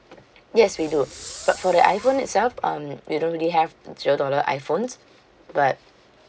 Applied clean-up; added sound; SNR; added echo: none; Fireworks; 17 dB; none.